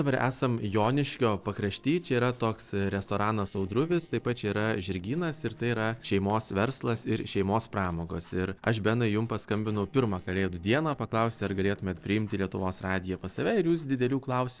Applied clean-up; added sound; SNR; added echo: neural separator model SepFormer DNS4.